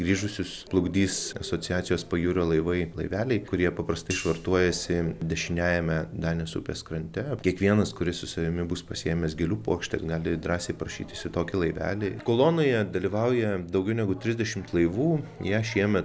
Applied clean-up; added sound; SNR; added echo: none; Hi-hat; 16 dB; none.